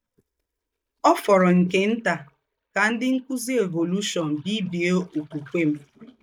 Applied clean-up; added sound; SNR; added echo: neural mask model DeepFilterNet 3.